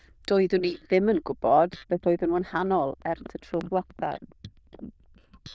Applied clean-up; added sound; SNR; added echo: neural diffusion model UNIVERSE++.